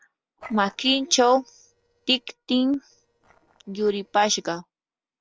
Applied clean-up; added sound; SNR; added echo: neural separator model SepFormer DNS4.